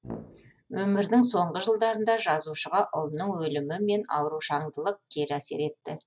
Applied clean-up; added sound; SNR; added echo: none; Brass instrument; 15 dB; none.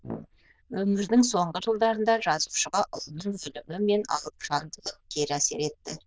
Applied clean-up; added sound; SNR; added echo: neural diffusion model UNIVERSE++.